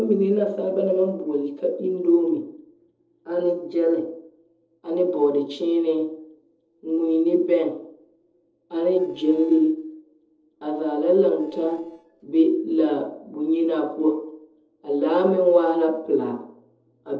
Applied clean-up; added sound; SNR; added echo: neural separator model SepFormer DNS4.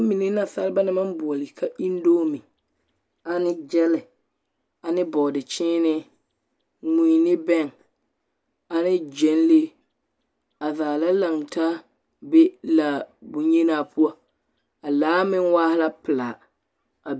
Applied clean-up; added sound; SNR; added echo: none; none; none; none.